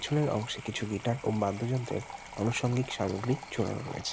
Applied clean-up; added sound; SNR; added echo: none; Sink (filling or washing) / Water tap, faucet; 14 dB; none.